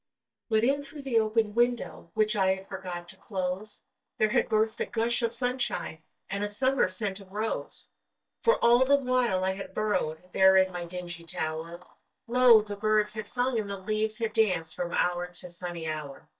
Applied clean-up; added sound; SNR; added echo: neural mask model DeepFilterNet 3.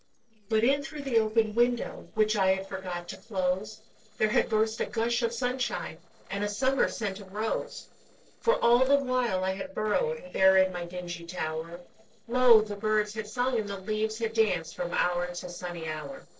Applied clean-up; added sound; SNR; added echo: neural separator model SepFormer DNS4.